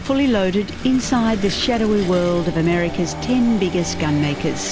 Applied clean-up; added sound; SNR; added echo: none; Engine / Vehicle; 10 dB; none.